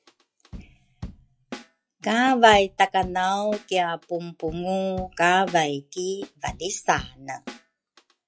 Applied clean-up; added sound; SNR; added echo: classical method log-MMSE.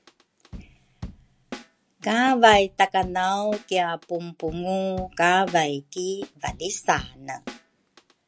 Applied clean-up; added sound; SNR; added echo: none; Drum / Drum kit; 17 dB; none.